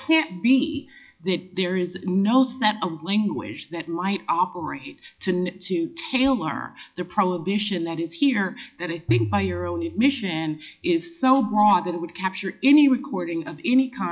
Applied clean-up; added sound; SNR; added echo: classical method log-MMSE.